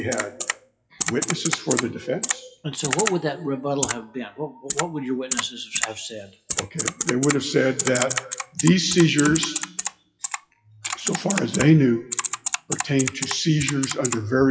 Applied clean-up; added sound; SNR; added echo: classical method WPE with log-MMSE.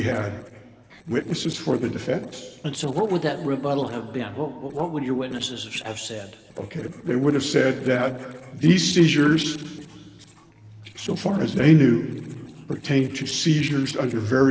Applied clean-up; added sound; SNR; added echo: neural separator model SepFormer DNS4.